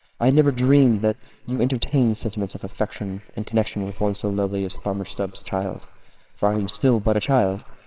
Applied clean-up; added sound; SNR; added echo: neural separator model SepFormer WHAMR!.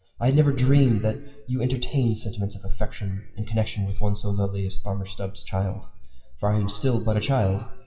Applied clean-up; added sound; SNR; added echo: classical method WPE with log-MMSE.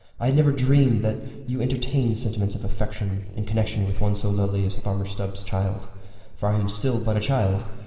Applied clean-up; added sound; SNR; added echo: neural separator model SepFormer DNS4.